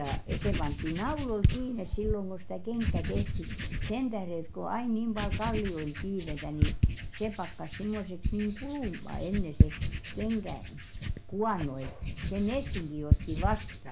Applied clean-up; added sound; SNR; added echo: none; Writing; -3 dB; none.